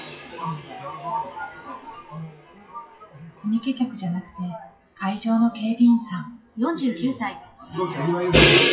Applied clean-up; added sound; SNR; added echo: classical method WPE with log-MMSE.